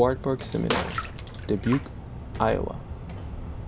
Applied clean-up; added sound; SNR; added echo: none; Walk, footsteps + Bathtub (filling or washing) / Water / Splash, splatter; 5 dB; none.